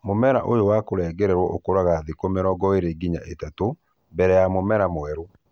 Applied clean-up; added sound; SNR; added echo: none; none; none; none.